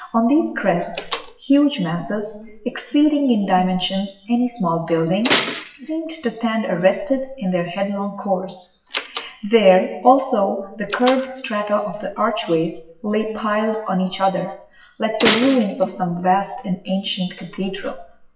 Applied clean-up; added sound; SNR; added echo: classical method WPE with log-MMSE.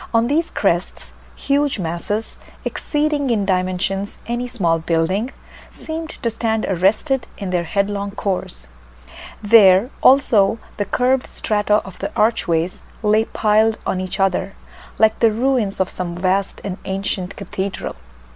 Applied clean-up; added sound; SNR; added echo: none; none; none; none.